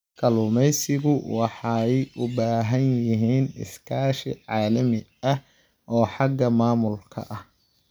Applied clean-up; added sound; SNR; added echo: none; none; none; none.